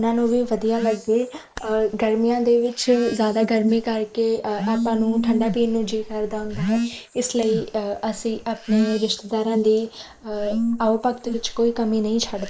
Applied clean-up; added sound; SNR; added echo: neural mask model Resemble Enhance denoiser.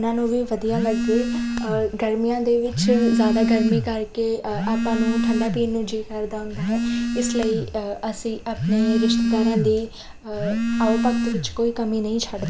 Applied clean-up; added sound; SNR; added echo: none; Telephone; 0 dB; none.